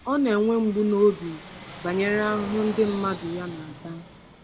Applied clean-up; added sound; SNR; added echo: none; Fixed-wing aircraft, airplane; 15 dB; none.